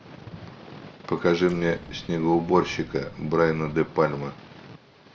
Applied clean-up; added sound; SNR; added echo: none; Explosion; 18 dB; none.